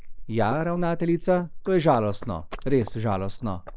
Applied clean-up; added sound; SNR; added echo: neural mask model Resemble Enhance denoiser.